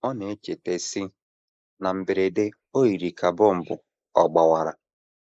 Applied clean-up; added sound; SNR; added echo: neural mask model Resemble Enhance denoiser.